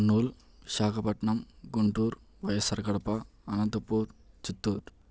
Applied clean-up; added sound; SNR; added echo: none; none; none; none.